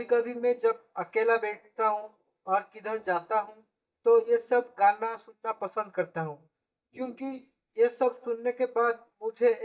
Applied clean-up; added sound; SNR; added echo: neural mask model DeepFilterNet 3.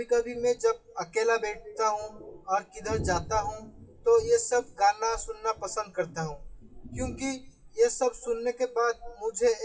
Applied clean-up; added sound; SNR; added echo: classical method WPE with log-MMSE.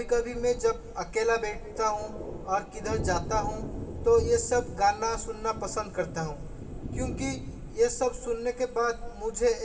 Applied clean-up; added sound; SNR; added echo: none; Thunder; 11 dB; reverberation time 2.8 s.